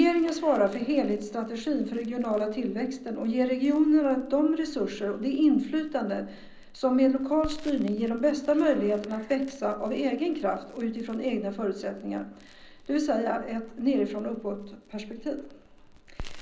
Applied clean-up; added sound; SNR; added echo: none; Crackle; 20 dB; reverberation time 0.5 s.